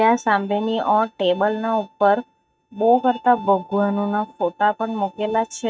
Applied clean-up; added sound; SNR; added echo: neural mask model RNNoise.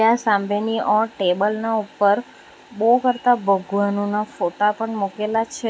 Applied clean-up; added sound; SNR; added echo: none; none; none; none.